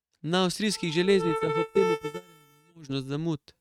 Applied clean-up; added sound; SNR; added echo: neural mask model RNNoise.